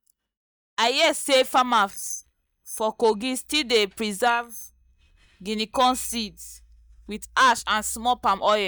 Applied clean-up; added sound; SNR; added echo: neural mask model DeepFilterNet 3.